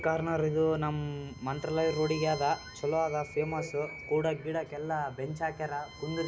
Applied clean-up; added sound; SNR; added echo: none; Animal + Bowed string instrument; 16 dB; none.